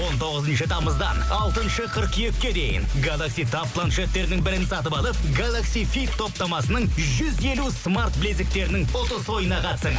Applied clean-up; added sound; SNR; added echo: none; Wind instrument, woodwind instrument; 15 dB; none.